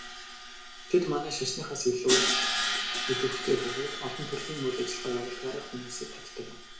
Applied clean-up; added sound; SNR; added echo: none; Crash cymbal; 2 dB; reverberation time 0.6 s.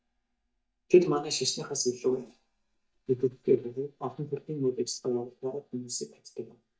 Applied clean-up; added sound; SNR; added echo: neural mask model DeepFilterNet 3.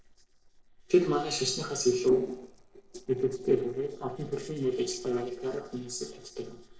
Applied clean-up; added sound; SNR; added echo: neural separator model SepFormer DNS4.